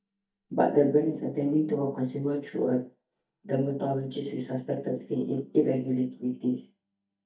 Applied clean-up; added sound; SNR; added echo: neural mask model DeepFilterNet 3.